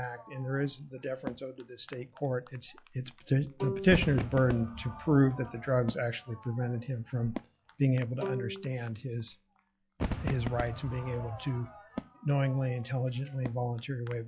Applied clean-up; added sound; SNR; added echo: classical method log-MMSE.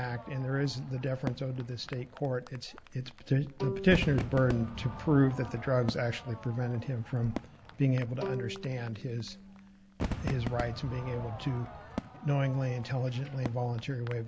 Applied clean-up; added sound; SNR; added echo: none; Bowed string instrument + Crowd / Fireworks; 9 dB; none.